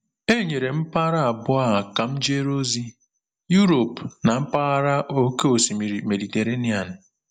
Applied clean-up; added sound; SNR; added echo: none; none; none; none.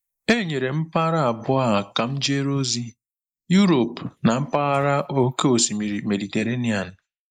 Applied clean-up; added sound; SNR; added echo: neural mask model Resemble Enhance denoiser.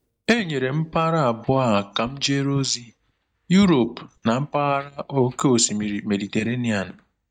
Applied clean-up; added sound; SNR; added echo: neural mask model DeepFilterNet 3.